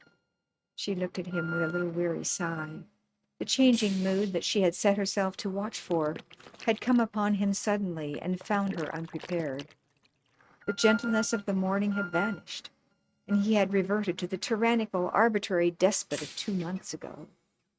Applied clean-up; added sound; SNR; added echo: neural mask model RNNoise.